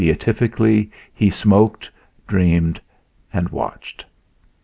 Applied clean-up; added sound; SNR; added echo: none; none; none; none.